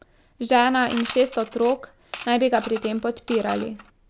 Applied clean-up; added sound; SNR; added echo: none; Coin (dropping) / Mechanisms; 13 dB; none.